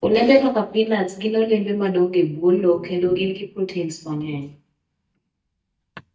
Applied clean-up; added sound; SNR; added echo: neural mask model DeepFilterNet 3.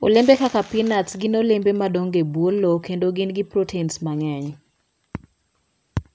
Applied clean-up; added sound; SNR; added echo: none; none; none; none.